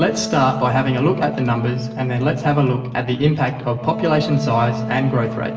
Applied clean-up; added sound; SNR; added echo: none; Wind instrument, woodwind instrument; 10 dB; reverberation time 1.0 s.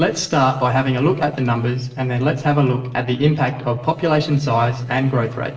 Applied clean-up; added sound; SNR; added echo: neural separator model SepFormer DNS4.